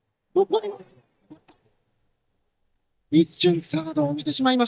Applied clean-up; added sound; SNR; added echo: neural mask model DeepFilterNet 3.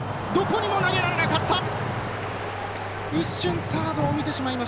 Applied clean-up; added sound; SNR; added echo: none; Engine; 12 dB; none.